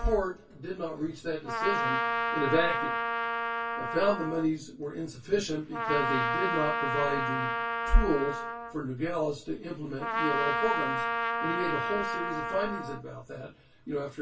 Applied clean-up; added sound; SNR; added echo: none; Trumpet; 1 dB; reverberation time 0.2 s.